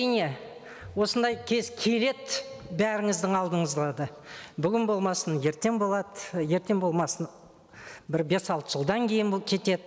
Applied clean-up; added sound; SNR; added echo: none; none; none; none.